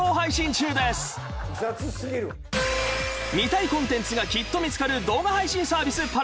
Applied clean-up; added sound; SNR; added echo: none; Wind instrument, woodwind instrument; 9 dB; none.